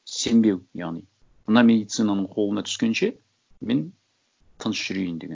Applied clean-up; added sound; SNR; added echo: none; none; none; none.